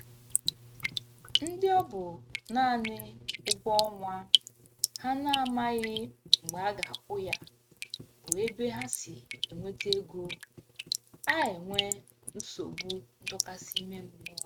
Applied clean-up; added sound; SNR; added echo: neural mask model RNNoise.